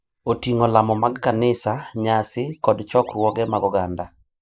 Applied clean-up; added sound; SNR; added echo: neural mask model Resemble Enhance denoiser.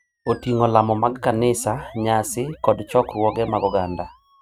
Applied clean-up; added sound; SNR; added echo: neural mask model RNNoise.